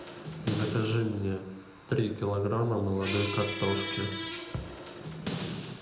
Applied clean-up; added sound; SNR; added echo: none; Squeak; 7 dB; reverberation time 0.8 s.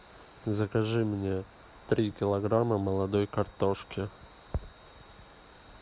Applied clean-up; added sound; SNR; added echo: none; none; none; none.